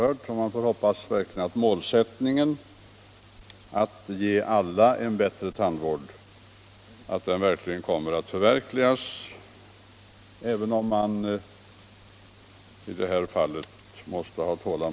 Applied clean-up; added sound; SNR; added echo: none; none; none; none.